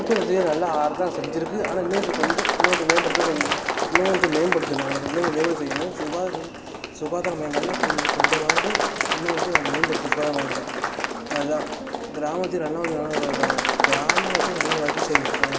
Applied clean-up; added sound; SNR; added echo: none; Applause; -1 dB; none.